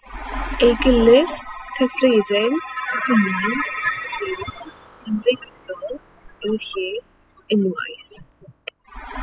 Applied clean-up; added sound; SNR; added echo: classical method spectral subtraction.